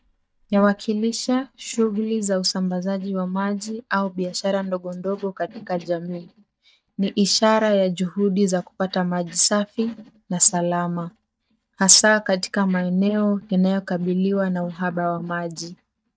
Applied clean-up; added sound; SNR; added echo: neural mask model DeepFilterNet 3.